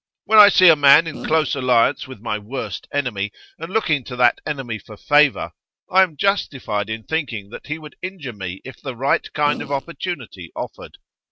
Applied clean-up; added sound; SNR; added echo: neural mask model RNNoise.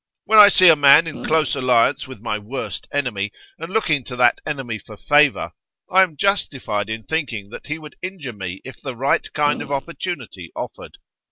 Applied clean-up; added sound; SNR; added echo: none; Fart; 11 dB; none.